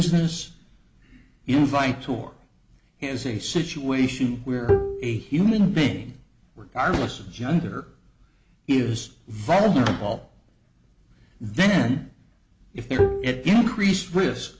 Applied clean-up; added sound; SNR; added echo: none; Bowed string instrument; 1 dB; none.